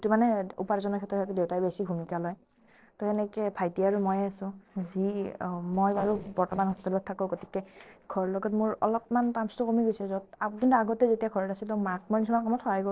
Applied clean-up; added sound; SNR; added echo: neural separator model SepFormer DNS4.